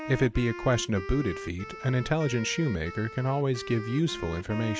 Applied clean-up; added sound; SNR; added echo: none; Wind instrument, woodwind instrument; 12 dB; none.